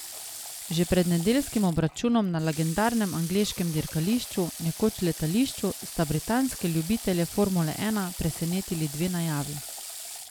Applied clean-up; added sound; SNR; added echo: none; Water tap, faucet / Water; 12 dB; none.